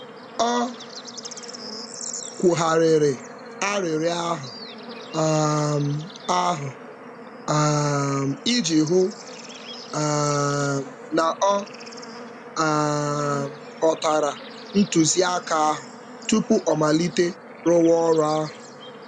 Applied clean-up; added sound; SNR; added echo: none; Bird / Insect / Frog; 15 dB; none.